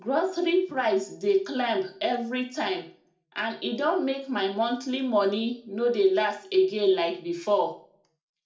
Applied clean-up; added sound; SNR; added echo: none; none; none; reverberation time 0.4 s.